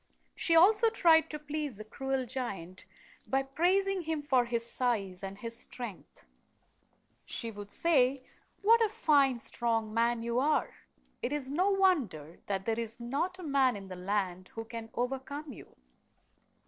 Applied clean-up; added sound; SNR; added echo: neural separator model SepFormer DNS4.